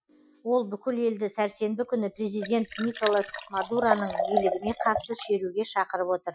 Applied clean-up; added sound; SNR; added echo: classical method Wiener filter.